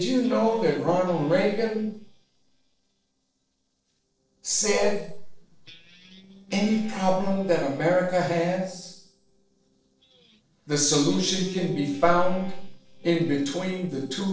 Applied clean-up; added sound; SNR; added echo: neural separator model SepFormer DNS4.